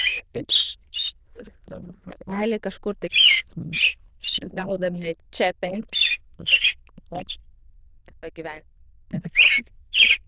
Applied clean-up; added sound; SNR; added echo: neural diffusion model UNIVERSE++.